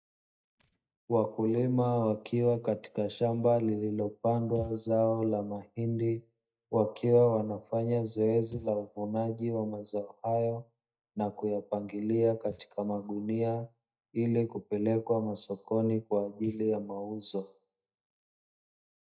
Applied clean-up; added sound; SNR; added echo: neural mask model DeepFilterNet 3.